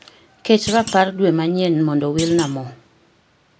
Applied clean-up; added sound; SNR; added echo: none; Thump, thud; 14 dB; none.